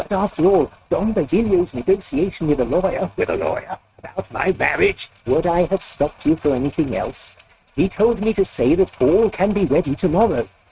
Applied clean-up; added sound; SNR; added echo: neural mask model RNNoise.